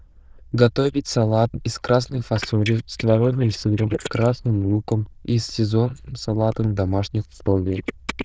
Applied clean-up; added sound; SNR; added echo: neural diffusion model UNIVERSE++.